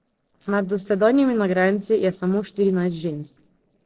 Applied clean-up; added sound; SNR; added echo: neural separator model SepFormer DNS4.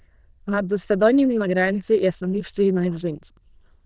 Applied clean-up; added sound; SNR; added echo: neural diffusion model UNIVERSE++.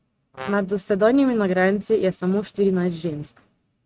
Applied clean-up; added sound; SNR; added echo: neural mask model RNNoise.